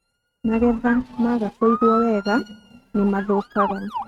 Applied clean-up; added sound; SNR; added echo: neural mask model RNNoise.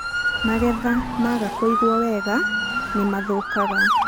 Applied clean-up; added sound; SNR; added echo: none; Motor vehicle (road) / Siren; 0 dB; none.